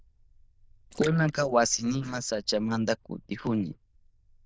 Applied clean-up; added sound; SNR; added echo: neural diffusion model UNIVERSE++.